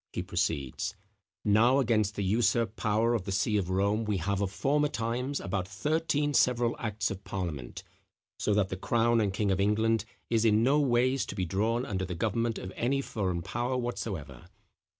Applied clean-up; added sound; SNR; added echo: none; none; none; none.